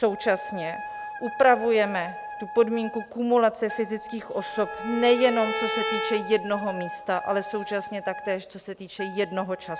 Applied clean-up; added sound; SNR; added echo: none; Wind instrument, woodwind instrument + Bowed string instrument; 9 dB; none.